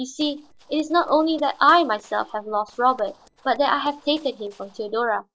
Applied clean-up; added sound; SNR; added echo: neural separator model SepFormer DNS4.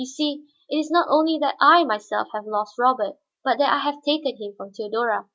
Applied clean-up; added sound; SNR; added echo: none; none; none; none.